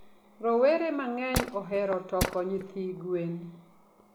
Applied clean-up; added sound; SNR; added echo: none; Tools; 2 dB; none.